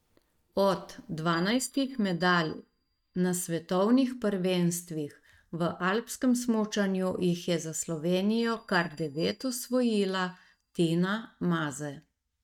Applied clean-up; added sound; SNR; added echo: neural mask model DeepFilterNet 3.